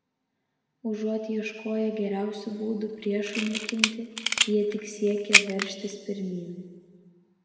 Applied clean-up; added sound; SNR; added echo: none; Camera; -3 dB; reverberation time 1.7 s.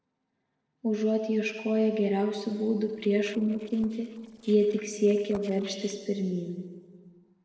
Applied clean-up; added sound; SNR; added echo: neural separator model SepFormer DNS4.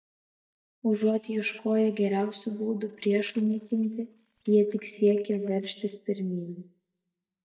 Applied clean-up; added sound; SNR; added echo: neural mask model DeepFilterNet 3.